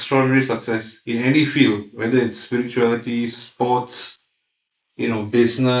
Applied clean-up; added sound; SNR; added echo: neural mask model Resemble Enhance denoiser.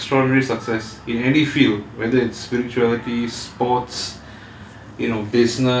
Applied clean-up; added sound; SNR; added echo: none; none; none; none.